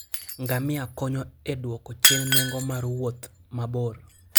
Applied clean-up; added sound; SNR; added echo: none; Shatter; -4 dB; none.